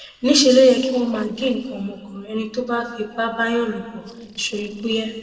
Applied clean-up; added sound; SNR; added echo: neural separator model SepFormer DNS4.